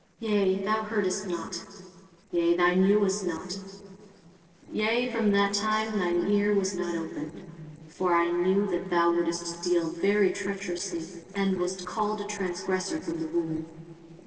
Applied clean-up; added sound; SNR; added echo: neural separator model SepFormer DNS4.